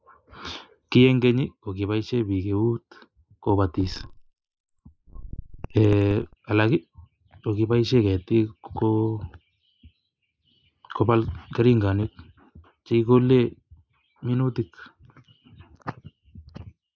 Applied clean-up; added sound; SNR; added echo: neural mask model Resemble Enhance denoiser.